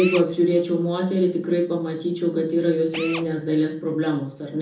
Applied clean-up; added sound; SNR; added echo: none; Drill; 17 dB; reverberation time 0.9 s.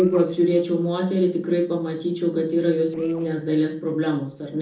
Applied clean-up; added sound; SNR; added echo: neural separator model SepFormer DNS4.